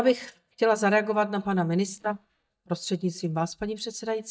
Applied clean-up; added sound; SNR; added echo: neural mask model DeepFilterNet 3.